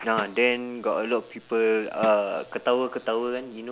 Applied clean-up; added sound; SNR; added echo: none; Drum; 18 dB; none.